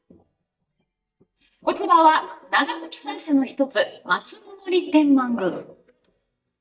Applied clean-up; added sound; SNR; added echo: neural mask model DeepFilterNet 3.